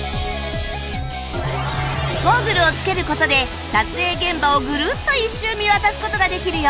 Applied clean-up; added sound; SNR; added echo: none; Musical instrument; 8 dB; none.